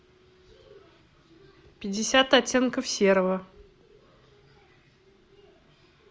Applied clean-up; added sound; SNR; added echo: none; none; none; none.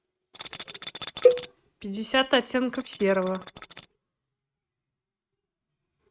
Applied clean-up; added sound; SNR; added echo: neural mask model RNNoise.